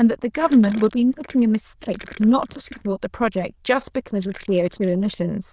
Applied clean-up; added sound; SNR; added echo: neural diffusion model UNIVERSE++.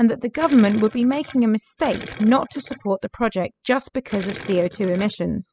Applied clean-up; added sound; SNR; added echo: classical method spectral subtraction.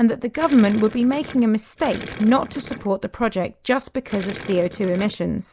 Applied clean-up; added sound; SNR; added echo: none; Gurgling; 15 dB; none.